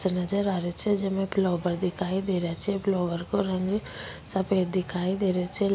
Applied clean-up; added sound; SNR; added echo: none; none; none; none.